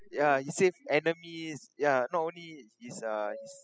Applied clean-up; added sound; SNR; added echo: classical method spectral subtraction.